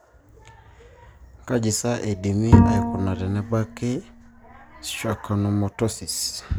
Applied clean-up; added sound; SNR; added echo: none; Bowed string instrument; -4 dB; none.